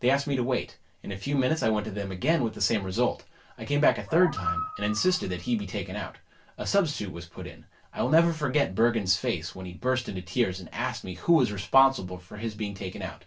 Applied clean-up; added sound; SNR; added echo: none; Animal; 9 dB; reverberation time 0.2 s.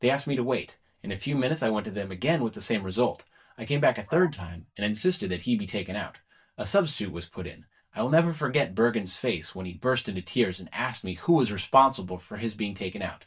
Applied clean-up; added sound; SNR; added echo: neural mask model DeepFilterNet 3.